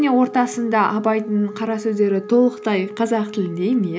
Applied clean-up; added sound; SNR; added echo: none; Wind instrument, woodwind instrument; 16 dB; none.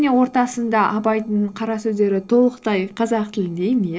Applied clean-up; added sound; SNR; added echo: neural separator model SepFormer DNS4.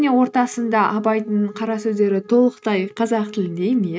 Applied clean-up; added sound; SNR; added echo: neural mask model RNNoise.